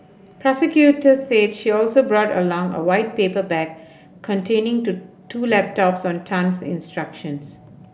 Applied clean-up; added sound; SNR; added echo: none; none; none; none.